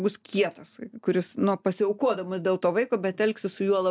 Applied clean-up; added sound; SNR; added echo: none; none; none; none.